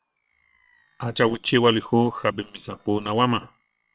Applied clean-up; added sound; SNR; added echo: neural separator model SepFormer WHAM!.